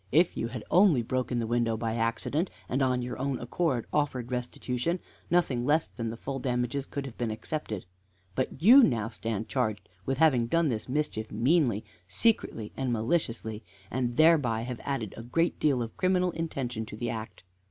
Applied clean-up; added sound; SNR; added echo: none; none; none; none.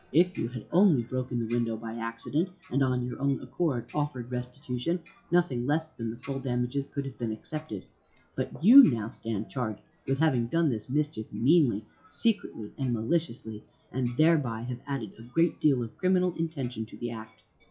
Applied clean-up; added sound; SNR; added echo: classical method WPE with log-MMSE.